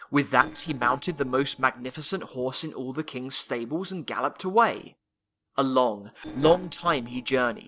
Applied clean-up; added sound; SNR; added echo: neural separator model SepFormer DNS4.